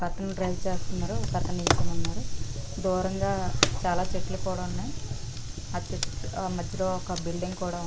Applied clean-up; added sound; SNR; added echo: none; Fire; -5 dB; none.